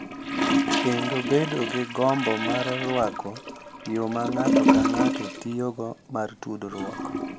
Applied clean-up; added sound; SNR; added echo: none; Toilet flush / Gurgling; -2 dB; none.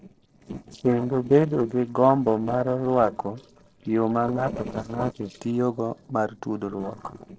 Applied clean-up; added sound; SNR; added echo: neural separator model SepFormer DNS4.